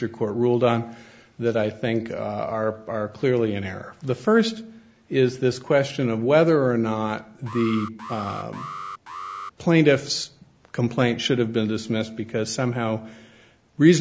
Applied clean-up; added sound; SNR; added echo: none; Alarm; 14 dB; none.